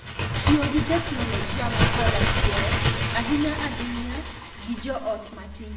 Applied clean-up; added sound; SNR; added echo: none; Bird; -3 dB; reverberation time 0.6 s.